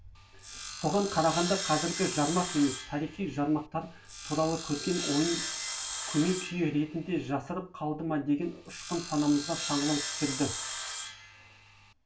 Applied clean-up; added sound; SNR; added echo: none; Sawing; 7 dB; reverberation time 0.2 s.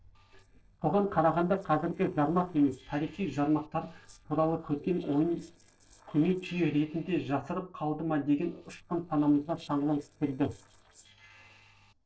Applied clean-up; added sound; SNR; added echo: neural separator model SepFormer DNS4.